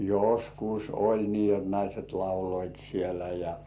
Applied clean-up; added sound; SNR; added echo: none; none; none; none.